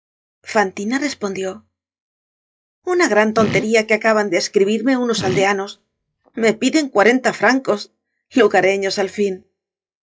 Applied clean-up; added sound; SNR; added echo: classical method log-MMSE.